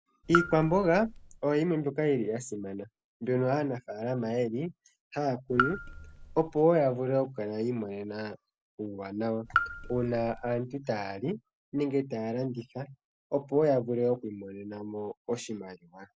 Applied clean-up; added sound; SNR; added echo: none; Raindrop / Drip; 5 dB; none.